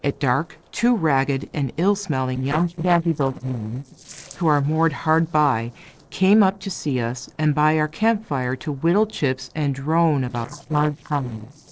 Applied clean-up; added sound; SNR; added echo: neural separator model SepFormer DNS4.